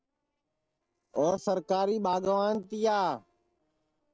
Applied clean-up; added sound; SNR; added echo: neural separator model SepFormer DNS4.